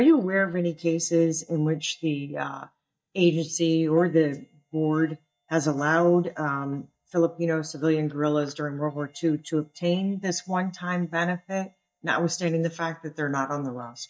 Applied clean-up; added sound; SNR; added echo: neural mask model DeepFilterNet 3.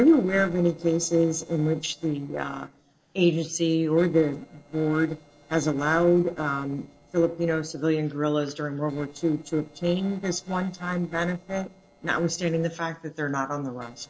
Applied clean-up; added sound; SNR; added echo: neural separator model SepFormer DNS4.